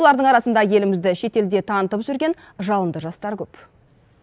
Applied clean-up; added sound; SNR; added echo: none; none; none; none.